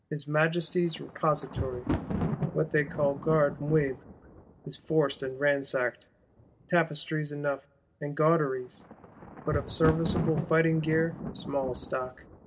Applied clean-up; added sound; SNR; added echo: none; Thunder; 8 dB; none.